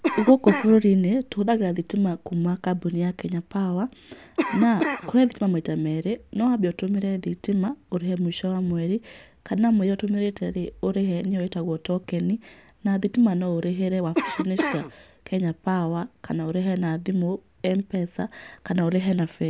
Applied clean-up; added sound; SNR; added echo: none; Cough; 4 dB; none.